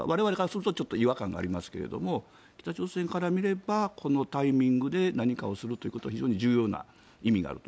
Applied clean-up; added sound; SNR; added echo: none; none; none; none.